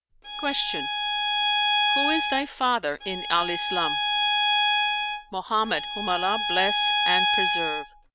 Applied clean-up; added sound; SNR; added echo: none; Bowed string instrument; -4 dB; none.